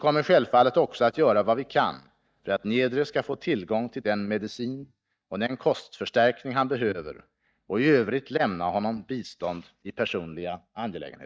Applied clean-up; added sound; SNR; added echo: neural mask model DeepFilterNet 3.